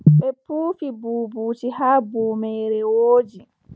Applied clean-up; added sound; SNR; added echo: none; none; none; none.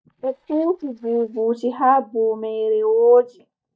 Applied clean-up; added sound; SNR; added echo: neural mask model DeepFilterNet 3.